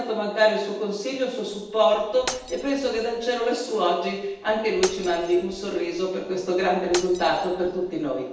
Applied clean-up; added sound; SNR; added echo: none; Shatter; 15 dB; reverberation time 0.9 s.